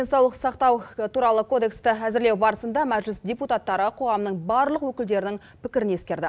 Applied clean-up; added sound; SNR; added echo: none; none; none; none.